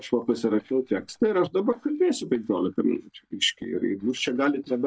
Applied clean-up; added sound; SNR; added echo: neural mask model DeepFilterNet 3.